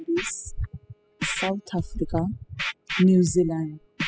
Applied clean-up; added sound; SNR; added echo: classical method spectral subtraction.